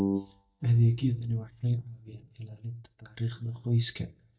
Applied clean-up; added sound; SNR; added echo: neural mask model DeepFilterNet 3.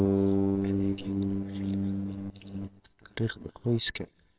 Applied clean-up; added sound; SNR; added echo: neural separator model SepFormer WHAMR!.